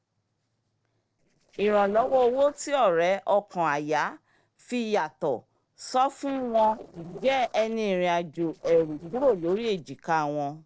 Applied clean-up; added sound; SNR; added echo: neural separator model SepFormer DNS4.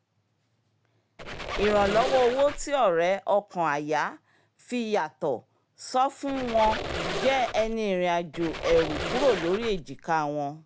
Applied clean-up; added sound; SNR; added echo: none; Squeak; 7 dB; none.